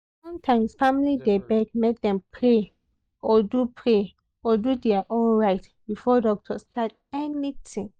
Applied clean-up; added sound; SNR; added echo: neural mask model DeepFilterNet 3.